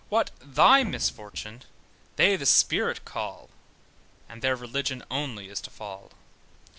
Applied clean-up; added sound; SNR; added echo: none; Thump, thud; 15 dB; none.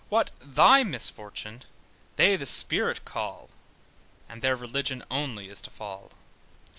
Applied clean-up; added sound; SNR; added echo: none; none; none; none.